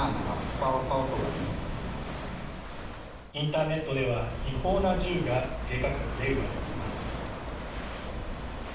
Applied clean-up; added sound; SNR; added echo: none; Walk, footsteps / Waves, surf / Wind; 3 dB; reverberation time 0.5 s.